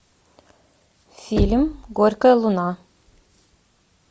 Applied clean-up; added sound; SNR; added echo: none; Knock; 7 dB; none.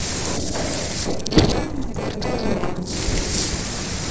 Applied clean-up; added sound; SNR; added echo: neural separator model SepFormer DNS4.